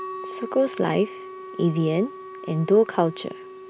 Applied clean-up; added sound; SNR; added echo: none; Wind instrument, woodwind instrument; 13 dB; none.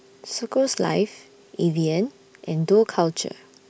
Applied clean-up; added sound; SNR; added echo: none; none; none; none.